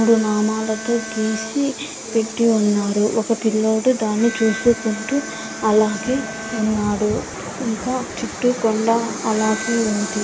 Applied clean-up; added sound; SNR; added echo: none; Bowed string instrument; 16 dB; none.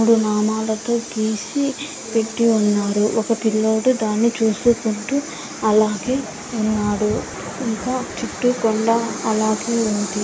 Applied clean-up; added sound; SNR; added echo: none; none; none; none.